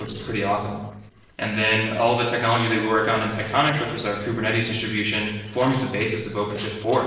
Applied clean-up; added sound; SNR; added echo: neural separator model SepFormer DNS4.